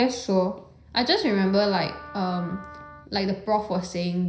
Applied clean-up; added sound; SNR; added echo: none; Wind instrument, woodwind instrument; 17 dB; reverberation time 0.5 s.